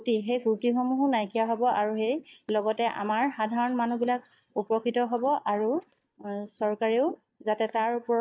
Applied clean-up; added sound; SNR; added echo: neural mask model DeepFilterNet 3.